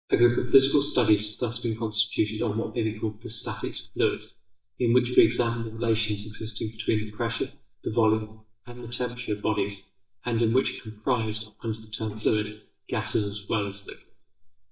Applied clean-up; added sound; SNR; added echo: neural mask model DeepFilterNet 3.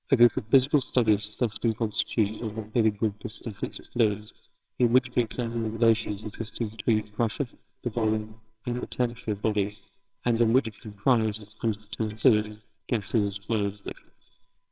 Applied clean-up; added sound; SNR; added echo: neural separator model SepFormer WHAMR!.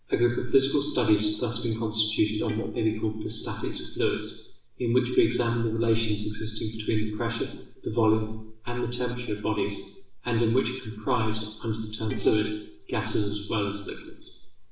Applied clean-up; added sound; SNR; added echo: neural separator model SepFormer DNS4.